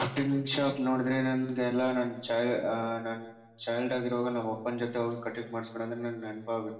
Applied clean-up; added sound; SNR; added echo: none; none; none; reverberation time 1.0 s.